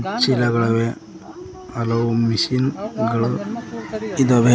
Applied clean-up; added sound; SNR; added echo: none; none; none; none.